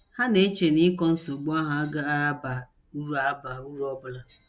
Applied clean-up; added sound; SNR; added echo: none; none; none; none.